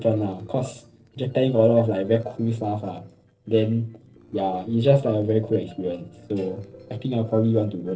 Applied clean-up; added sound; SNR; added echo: neural separator model SepFormer DNS4.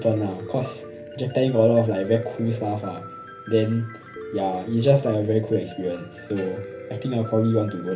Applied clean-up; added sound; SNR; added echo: none; Piano; 14 dB; reverberation time 0.3 s.